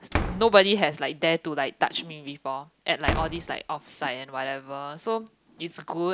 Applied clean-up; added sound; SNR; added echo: none; Slam; 9 dB; none.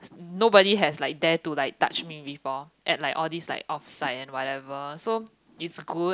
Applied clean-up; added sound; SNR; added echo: none; none; none; none.